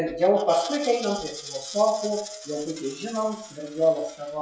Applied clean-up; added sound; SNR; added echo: classical method log-MMSE.